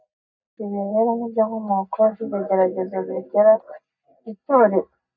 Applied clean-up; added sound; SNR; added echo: neural mask model DeepFilterNet 3.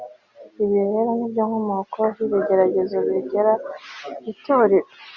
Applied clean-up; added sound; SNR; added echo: none; none; none; none.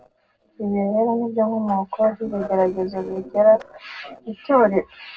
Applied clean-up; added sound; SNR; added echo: neural separator model SepFormer DNS4.